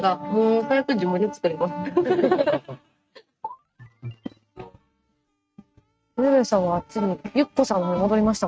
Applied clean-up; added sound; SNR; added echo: neural mask model RNNoise.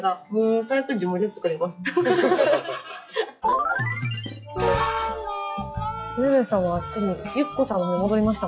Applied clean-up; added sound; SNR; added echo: classical method log-MMSE.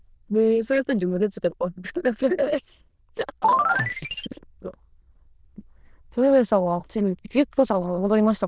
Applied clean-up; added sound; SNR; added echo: neural diffusion model UNIVERSE++.